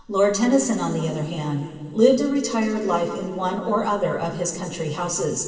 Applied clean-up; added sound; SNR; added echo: none; none; none; reverberation time 2.4 s.